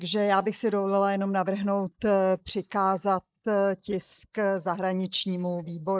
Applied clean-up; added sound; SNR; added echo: neural mask model Resemble Enhance denoiser.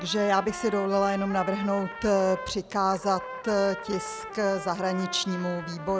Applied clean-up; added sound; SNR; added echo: none; Trumpet; 12 dB; none.